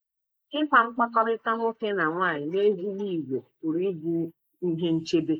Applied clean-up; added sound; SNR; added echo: neural mask model Resemble Enhance denoiser.